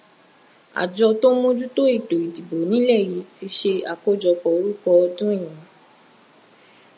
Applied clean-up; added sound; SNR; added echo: none; none; none; none.